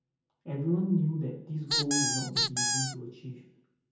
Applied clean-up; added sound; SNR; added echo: none; Squeak; -3 dB; reverberation time 0.7 s.